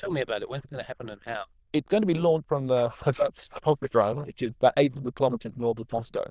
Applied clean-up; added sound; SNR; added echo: neural diffusion model UNIVERSE++.